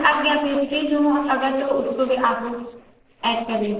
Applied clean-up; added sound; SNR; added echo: neural separator model SepFormer DNS4.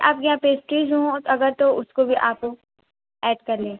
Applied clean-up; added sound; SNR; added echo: none; none; none; none.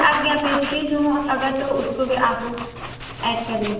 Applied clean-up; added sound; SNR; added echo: none; Writing; 8 dB; reverberation time 0.8 s.